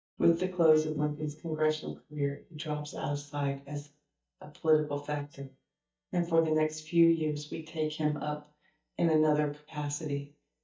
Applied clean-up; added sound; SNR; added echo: neural mask model DeepFilterNet 3.